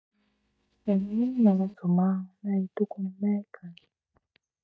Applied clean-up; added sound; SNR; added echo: neural mask model DeepFilterNet 3.